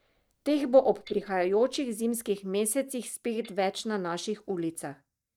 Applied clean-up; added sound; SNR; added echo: neural mask model DeepFilterNet 3.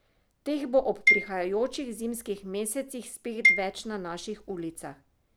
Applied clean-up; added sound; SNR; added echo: none; Marimba, xylophone; -3 dB; none.